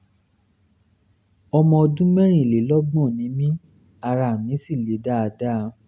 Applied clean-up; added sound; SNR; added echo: none; none; none; none.